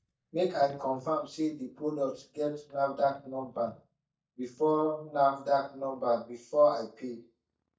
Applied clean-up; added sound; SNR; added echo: neural mask model DeepFilterNet 3.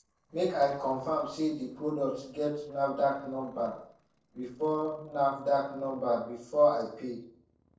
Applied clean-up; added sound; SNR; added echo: neural separator model SepFormer DNS4.